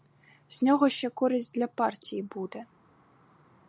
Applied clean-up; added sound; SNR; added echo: none; none; none; none.